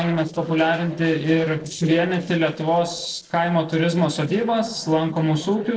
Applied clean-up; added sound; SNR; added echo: neural separator model SepFormer DNS4.